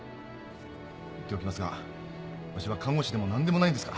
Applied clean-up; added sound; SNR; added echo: none; none; none; none.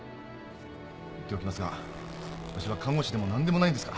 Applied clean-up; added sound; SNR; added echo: none; Zipper (clothing); 16 dB; none.